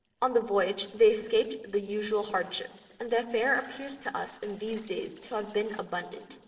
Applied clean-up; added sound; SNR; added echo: neural separator model SepFormer DNS4.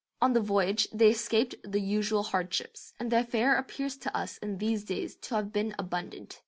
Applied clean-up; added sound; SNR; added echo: none; none; none; none.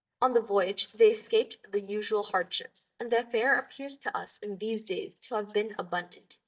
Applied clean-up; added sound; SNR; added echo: neural mask model DeepFilterNet 3.